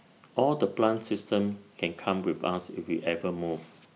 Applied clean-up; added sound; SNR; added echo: none; none; none; none.